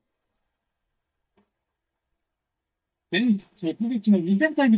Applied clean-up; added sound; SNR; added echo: neural mask model DeepFilterNet 3.